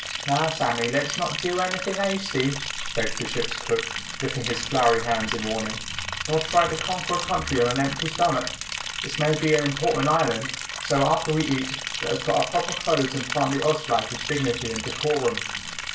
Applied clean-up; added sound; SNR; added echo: none; Liquid; 6 dB; reverberation time 0.4 s.